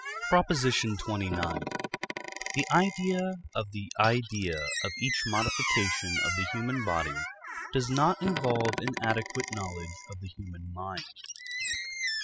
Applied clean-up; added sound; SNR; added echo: classical method spectral subtraction.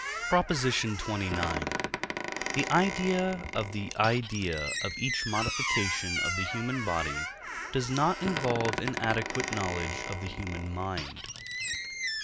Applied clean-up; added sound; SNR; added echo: none; Squeak; 3 dB; none.